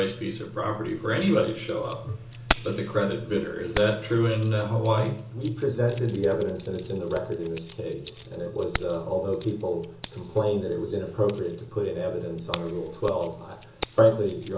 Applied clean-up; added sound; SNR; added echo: none; Keys jangling; 13 dB; reverberation time 0.8 s.